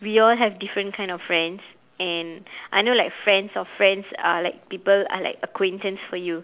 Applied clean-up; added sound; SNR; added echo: none; none; none; none.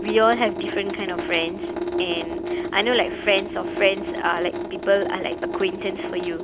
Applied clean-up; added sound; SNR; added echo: none; Drip / Sink (filling or washing) / Water tap, faucet; 4 dB; none.